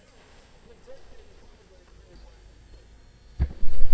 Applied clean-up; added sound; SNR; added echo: neural mask model DeepFilterNet 3.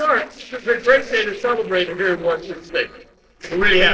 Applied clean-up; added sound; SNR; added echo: neural separator model SepFormer DNS4.